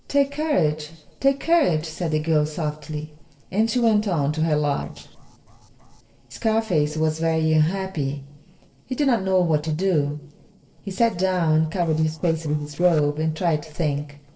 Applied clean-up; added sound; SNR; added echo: neural separator model SepFormer DNS4.